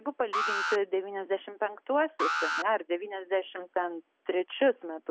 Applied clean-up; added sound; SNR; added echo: none; Alarm; 4 dB; none.